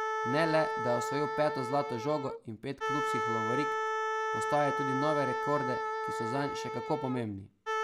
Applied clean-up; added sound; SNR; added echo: none; Wind instrument, woodwind instrument; 0 dB; none.